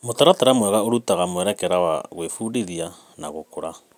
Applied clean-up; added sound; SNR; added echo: none; none; none; none.